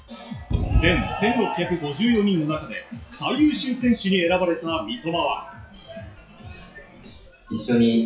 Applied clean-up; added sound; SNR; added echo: classical method WPE with log-MMSE.